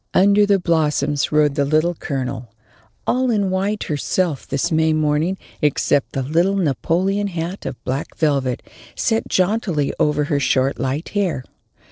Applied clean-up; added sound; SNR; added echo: neural separator model SepFormer DNS4.